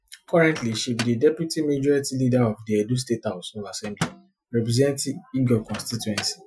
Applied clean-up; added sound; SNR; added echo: classical method Wiener filter.